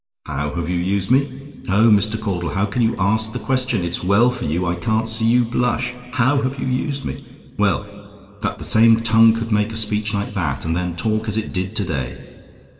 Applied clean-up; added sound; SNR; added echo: none; none; none; reverberation time 2.2 s.